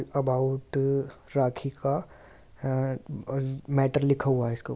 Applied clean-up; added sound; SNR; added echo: none; none; none; none.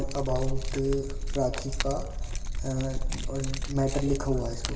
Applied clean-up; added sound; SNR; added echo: none; Keys jangling; -1 dB; reverberation time 1.2 s.